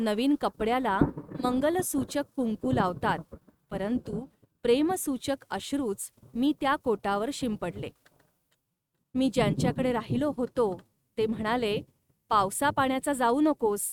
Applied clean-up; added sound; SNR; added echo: neural mask model RNNoise.